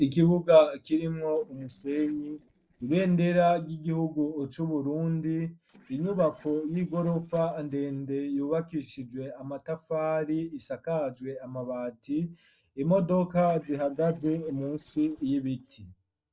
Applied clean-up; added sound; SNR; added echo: neural separator model SepFormer DNS4.